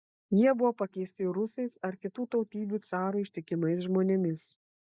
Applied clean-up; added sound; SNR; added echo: neural mask model Resemble Enhance denoiser.